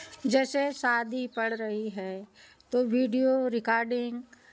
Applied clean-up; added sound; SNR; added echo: none; none; none; none.